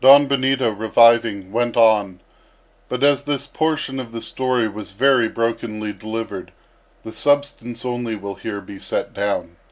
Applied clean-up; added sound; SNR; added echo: none; none; none; none.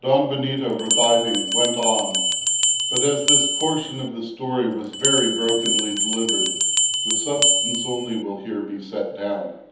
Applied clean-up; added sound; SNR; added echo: none; Bell; -4 dB; reverberation time 1.3 s.